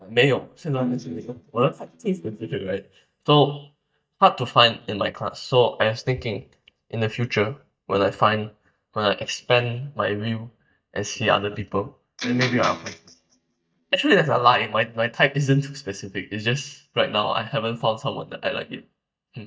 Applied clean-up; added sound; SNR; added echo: neural mask model DeepFilterNet 3.